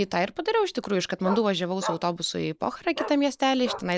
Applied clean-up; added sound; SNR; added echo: neural mask model Resemble Enhance denoiser.